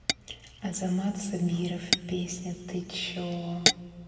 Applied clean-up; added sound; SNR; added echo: none; Tap / Glass; 1 dB; reverberation time 2.5 s.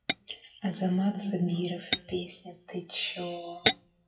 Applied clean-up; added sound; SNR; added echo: classical method WPE with log-MMSE.